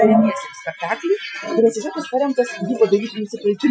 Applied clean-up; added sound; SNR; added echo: classical method Wiener filter.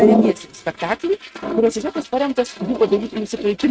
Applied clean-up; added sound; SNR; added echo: neural mask model RNNoise.